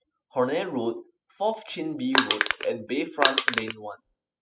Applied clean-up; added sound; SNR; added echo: classical method spectral subtraction.